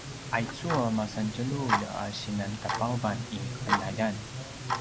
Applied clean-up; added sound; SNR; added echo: none; Tick-tock; 2 dB; none.